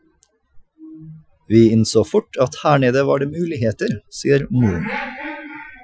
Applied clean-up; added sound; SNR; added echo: classical method Wiener filter.